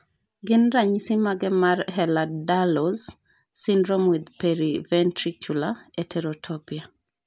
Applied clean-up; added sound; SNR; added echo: none; none; none; none.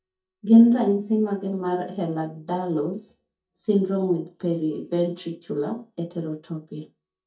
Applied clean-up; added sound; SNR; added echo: neural mask model DeepFilterNet 3.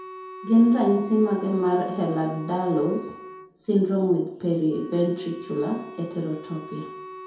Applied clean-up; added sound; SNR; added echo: none; Wind instrument, woodwind instrument; 17 dB; reverberation time 0.8 s.